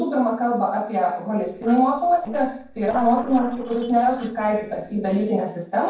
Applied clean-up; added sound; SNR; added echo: neural separator model SepFormer DNS4.